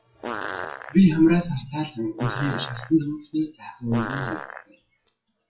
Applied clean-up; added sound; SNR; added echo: classical method WPE with log-MMSE.